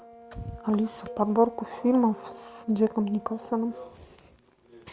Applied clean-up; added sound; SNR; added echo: none; Brass instrument + Cowbell; 19 dB; none.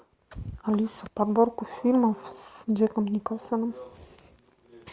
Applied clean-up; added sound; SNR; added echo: none; none; none; none.